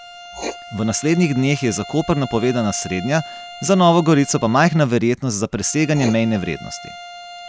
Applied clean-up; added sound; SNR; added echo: none; Writing + Bowed string instrument; 16 dB; none.